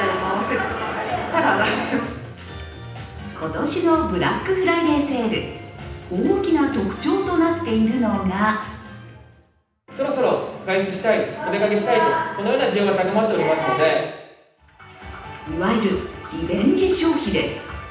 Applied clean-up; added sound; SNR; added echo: none; none; none; reverberation time 0.9 s.